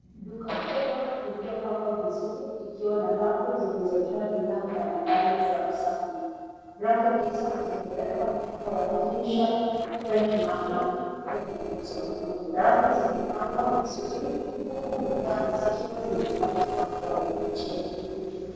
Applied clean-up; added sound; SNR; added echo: neural separator model SepFormer DNS4.